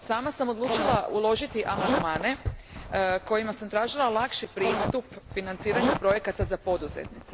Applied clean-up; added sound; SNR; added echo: none; Zipper (clothing); 4 dB; none.